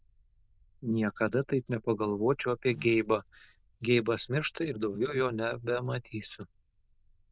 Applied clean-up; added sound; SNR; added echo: neural diffusion model UNIVERSE++.